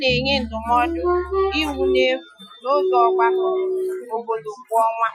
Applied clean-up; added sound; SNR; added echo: classical method Wiener filter.